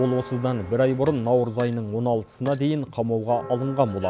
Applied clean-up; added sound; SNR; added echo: none; Glass + Church bell; 18 dB; none.